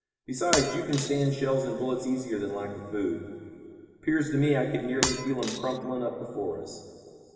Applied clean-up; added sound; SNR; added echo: none; Shatter; 5 dB; reverberation time 2.6 s.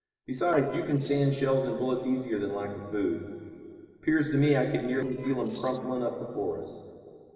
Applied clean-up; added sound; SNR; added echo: neural separator model SepFormer DNS4.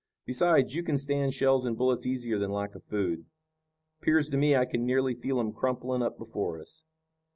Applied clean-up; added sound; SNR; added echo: none; none; none; none.